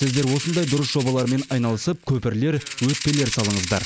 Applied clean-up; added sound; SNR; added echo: none; Rattle (instrument); 9 dB; none.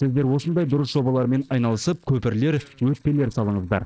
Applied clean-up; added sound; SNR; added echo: neural separator model SepFormer DNS4.